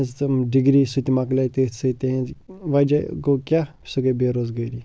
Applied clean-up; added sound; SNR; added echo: none; none; none; none.